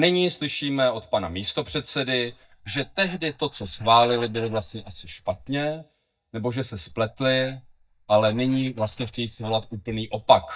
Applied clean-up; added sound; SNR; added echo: neural mask model DeepFilterNet 3.